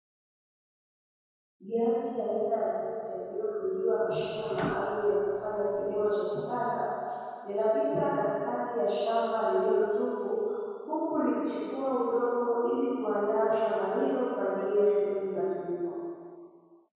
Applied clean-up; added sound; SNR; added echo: none; Microwave oven; 15 dB; reverberation time 2.2 s.